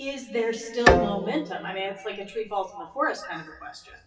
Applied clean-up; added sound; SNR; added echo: classical method WPE with log-MMSE.